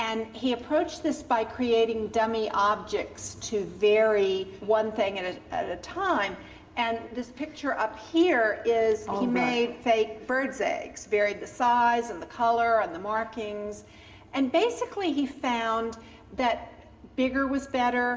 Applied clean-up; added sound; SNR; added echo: none; none; none; reverberation time 2.8 s.